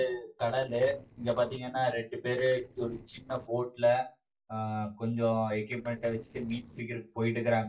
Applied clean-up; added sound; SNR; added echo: neural separator model SepFormer DNS4.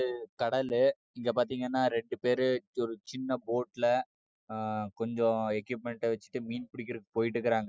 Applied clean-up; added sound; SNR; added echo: none; none; none; none.